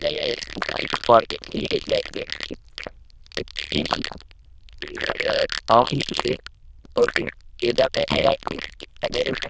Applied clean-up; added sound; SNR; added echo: neural diffusion model UNIVERSE++.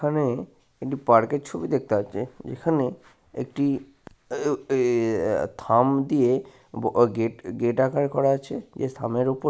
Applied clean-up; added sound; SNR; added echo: none; none; none; none.